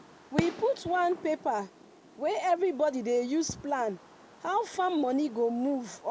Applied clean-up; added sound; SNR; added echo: none; Fireworks; 13 dB; none.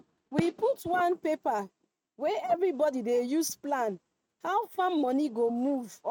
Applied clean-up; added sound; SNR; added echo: neural mask model RNNoise.